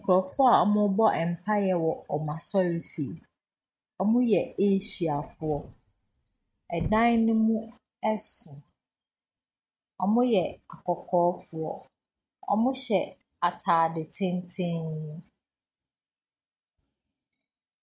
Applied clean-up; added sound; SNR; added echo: neural mask model RNNoise.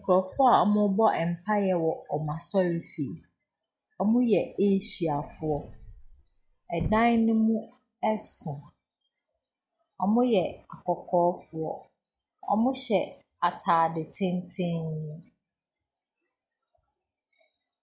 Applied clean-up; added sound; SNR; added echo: classical method log-MMSE.